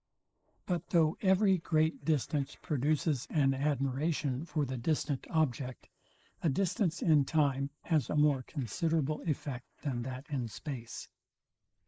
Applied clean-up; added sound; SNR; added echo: neural mask model Resemble Enhance denoiser.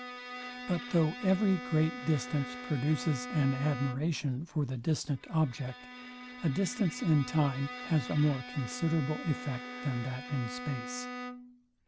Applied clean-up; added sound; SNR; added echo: none; Bowed string instrument; 11 dB; none.